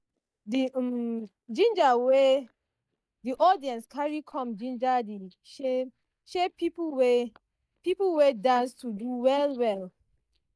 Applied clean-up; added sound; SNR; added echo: neural mask model DeepFilterNet 3.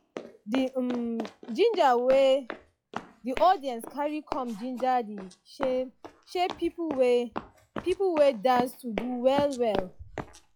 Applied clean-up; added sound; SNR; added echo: classical method log-MMSE.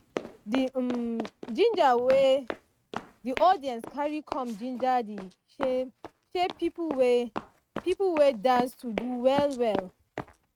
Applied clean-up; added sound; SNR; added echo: neural mask model RNNoise.